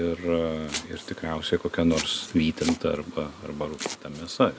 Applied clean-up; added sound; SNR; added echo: none; Domestic sounds, home sounds; 12 dB; none.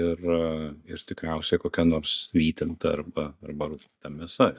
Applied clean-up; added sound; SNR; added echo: neural mask model DeepFilterNet 3.